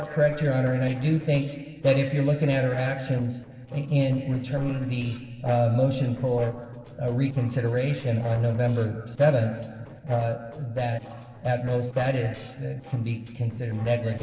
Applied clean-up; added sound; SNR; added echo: neural separator model SepFormer DNS4.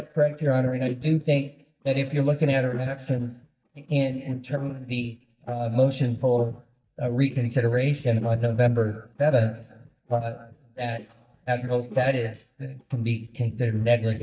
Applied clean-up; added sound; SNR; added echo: neural mask model DeepFilterNet 3.